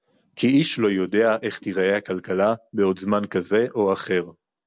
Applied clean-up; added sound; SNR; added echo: none; none; none; none.